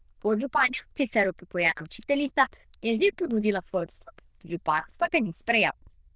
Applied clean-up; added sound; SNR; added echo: neural diffusion model UNIVERSE++.